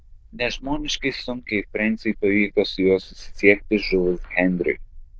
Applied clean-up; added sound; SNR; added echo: neural diffusion model UNIVERSE++.